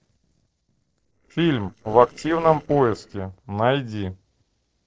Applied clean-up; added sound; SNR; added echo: neural separator model SepFormer DNS4.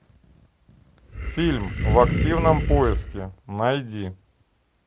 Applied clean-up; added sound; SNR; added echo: none; Animal; -1 dB; none.